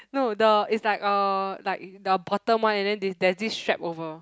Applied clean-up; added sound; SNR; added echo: none; none; none; none.